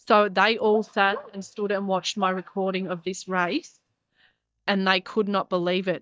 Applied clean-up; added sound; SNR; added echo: neural mask model DeepFilterNet 3.